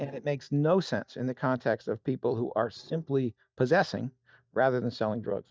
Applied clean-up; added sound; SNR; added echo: neural mask model DeepFilterNet 3.